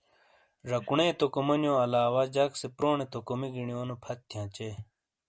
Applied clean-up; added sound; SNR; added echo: none; none; none; none.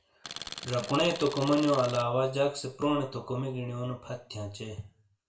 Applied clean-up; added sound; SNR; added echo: none; Tools; 11 dB; reverberation time 0.4 s.